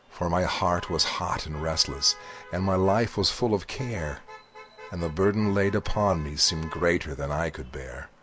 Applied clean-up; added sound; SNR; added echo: none; Motor vehicle (road); 20 dB; none.